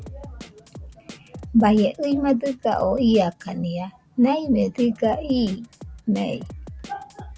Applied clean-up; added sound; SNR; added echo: none; Drum kit; 17 dB; none.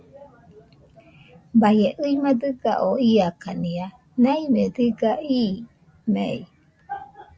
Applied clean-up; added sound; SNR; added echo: none; none; none; none.